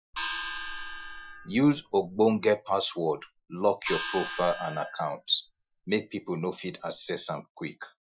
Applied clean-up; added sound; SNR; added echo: classical method Wiener filter.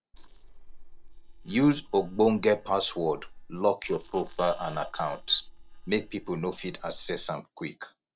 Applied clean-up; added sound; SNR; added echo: neural separator model SepFormer DNS4.